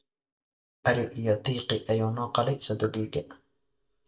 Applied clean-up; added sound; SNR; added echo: neural mask model DeepFilterNet 3.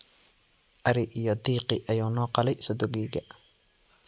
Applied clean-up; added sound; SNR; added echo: none; none; none; none.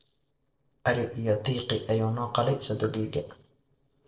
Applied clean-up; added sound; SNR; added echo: neural separator model SepFormer DNS4.